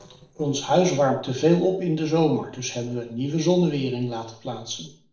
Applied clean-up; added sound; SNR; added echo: neural separator model SepFormer DNS4.